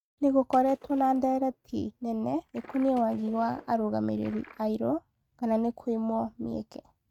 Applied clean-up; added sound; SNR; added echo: neural mask model RNNoise.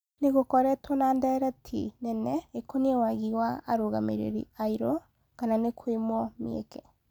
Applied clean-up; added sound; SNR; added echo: none; none; none; none.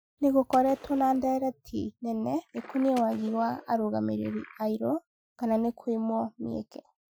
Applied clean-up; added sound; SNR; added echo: classical method Wiener filter.